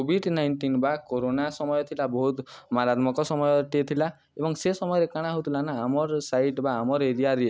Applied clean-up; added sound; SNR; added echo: none; none; none; none.